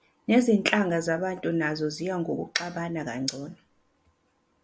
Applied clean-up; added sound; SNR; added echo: none; none; none; none.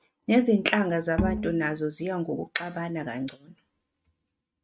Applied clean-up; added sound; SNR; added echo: neural mask model RNNoise.